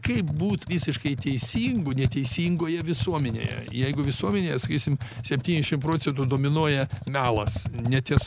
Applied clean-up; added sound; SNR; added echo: none; Computer keyboard; 7 dB; none.